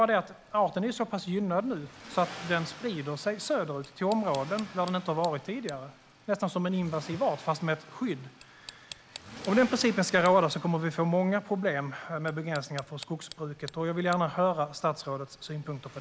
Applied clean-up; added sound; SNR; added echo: none; Tick + Accelerating, revving, vroom; 19 dB; none.